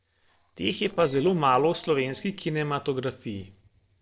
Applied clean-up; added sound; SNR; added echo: neural separator model SepFormer DNS4.